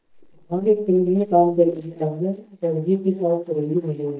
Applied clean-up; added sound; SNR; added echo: neural mask model DeepFilterNet 3.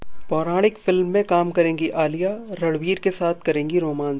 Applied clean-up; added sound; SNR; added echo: none; none; none; none.